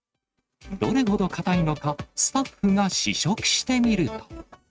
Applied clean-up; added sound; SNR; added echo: neural mask model RNNoise.